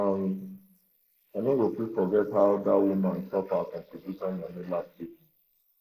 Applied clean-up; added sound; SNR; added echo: neural mask model Resemble Enhance denoiser.